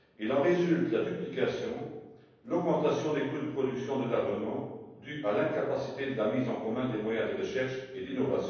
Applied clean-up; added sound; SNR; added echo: none; none; none; reverberation time 1.1 s.